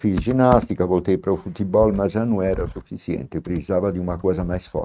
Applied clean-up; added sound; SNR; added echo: neural mask model RNNoise.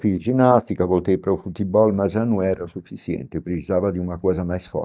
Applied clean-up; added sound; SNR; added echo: neural mask model DeepFilterNet 3.